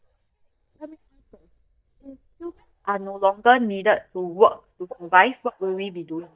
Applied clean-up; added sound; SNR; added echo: neural mask model DeepFilterNet 3.